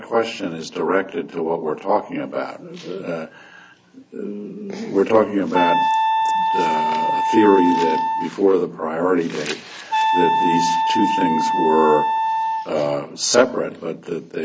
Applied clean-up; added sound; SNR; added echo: none; Wind instrument, woodwind instrument; -1 dB; none.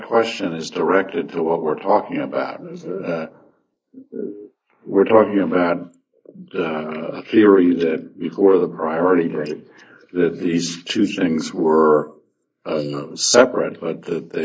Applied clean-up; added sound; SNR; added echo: neural mask model Resemble Enhance denoiser.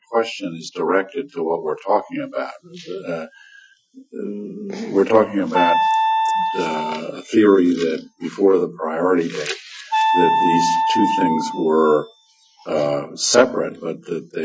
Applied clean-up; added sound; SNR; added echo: classical method Wiener filter.